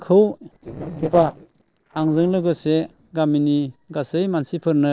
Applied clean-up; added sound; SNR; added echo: neural separator model SepFormer DNS4.